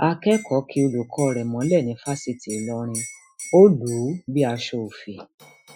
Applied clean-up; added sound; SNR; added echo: classical method Wiener filter.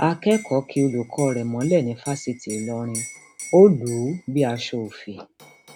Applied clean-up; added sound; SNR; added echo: none; Liquid; 18 dB; none.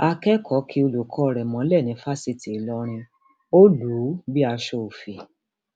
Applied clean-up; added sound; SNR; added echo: none; none; none; none.